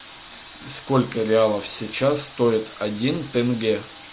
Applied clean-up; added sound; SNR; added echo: none; none; none; none.